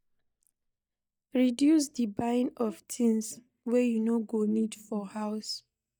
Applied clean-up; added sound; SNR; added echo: neural mask model DeepFilterNet 3.